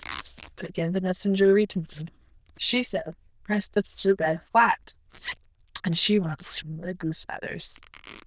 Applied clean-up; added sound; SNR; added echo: neural diffusion model UNIVERSE++.